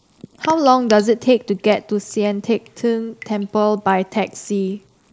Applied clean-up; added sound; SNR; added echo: neural mask model Resemble Enhance denoiser.